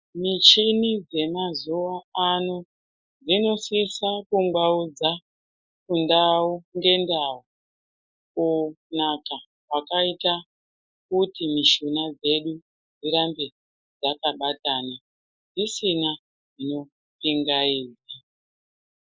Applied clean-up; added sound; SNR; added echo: neural mask model Resemble Enhance denoiser.